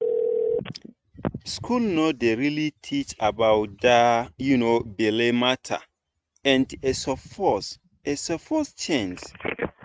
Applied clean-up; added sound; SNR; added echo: neural mask model RNNoise.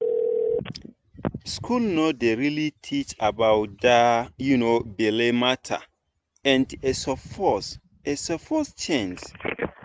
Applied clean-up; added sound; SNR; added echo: none; Telephone; 10 dB; none.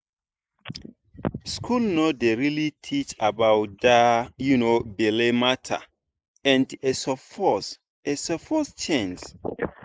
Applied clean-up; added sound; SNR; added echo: neural mask model Resemble Enhance denoiser.